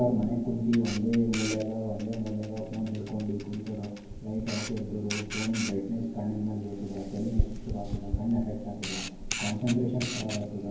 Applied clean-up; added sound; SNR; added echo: none; Camera; 7 dB; reverberation time 0.9 s.